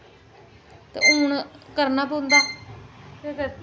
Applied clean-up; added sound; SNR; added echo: none; Bowed string instrument; -2 dB; none.